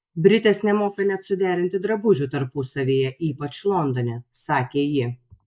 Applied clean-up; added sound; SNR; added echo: neural mask model Resemble Enhance denoiser.